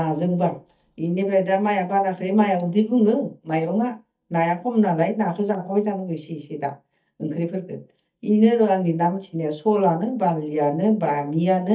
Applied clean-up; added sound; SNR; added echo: neural mask model DeepFilterNet 3.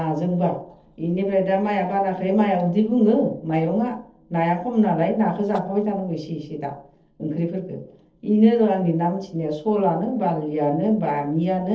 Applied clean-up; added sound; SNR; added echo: neural separator model SepFormer DNS4.